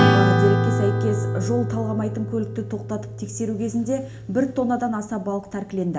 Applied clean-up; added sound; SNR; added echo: none; Acoustic guitar / Strum; -1 dB; reverberation time 0.4 s.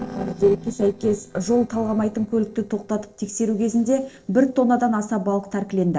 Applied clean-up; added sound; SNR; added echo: neural separator model SepFormer DNS4.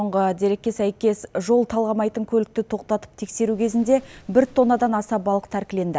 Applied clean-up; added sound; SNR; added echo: none; none; none; none.